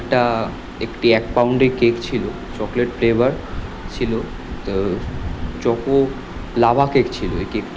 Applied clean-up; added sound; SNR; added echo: none; none; none; none.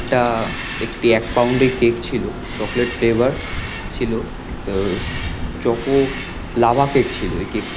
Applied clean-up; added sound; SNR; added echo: none; Bird vocalization, bird call, bird song; 12 dB; none.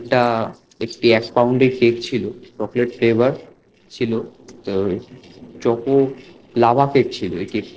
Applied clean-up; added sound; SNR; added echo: neural separator model SepFormer DNS4.